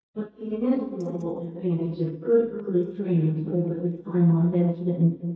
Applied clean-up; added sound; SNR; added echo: neural mask model DeepFilterNet 3.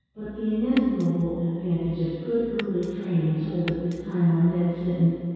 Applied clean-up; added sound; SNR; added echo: none; Glass; 20 dB; reverberation time 2.0 s.